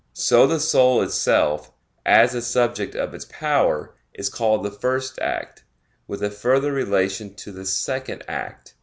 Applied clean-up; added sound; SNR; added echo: none; none; none; none.